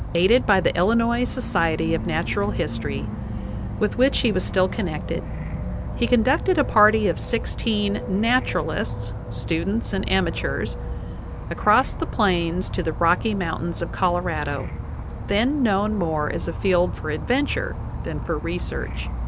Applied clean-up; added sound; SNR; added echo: none; Insect / Frog; 6 dB; none.